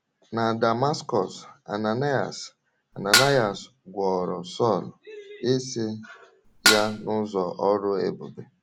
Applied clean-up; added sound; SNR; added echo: none; Dishes, pots, and pans; -3 dB; none.